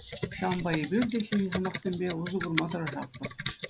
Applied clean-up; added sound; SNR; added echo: none; Bell + Computer keyboard; 0 dB; none.